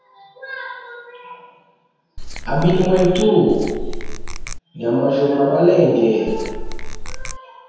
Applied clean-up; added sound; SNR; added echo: none; Squeak / Tools; 5 dB; reverberation time 1.2 s.